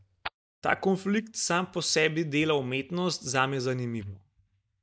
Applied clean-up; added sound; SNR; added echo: neural mask model DeepFilterNet 3.